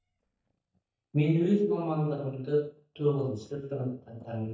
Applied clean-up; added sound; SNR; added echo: neural mask model DeepFilterNet 3.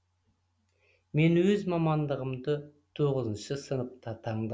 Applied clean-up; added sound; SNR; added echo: none; none; none; none.